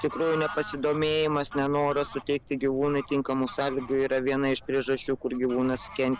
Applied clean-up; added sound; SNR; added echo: none; Bird / Fowl; 16 dB; none.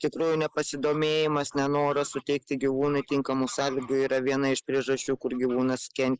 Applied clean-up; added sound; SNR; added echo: neural mask model Resemble Enhance denoiser.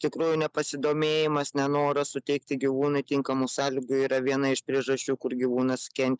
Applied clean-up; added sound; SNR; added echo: none; none; none; none.